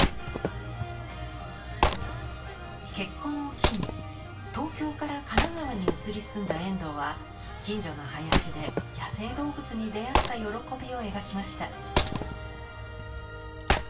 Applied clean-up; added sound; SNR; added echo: none; Wood; -2 dB; reverberation time 0.2 s.